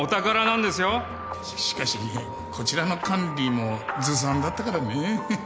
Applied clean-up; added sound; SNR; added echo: none; none; none; none.